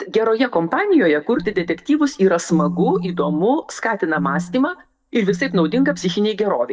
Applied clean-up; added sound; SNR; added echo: neural mask model DeepFilterNet 3.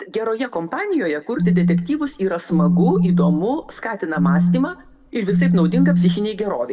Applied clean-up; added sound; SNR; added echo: none; Telephone; -4 dB; reverberation time 1.4 s.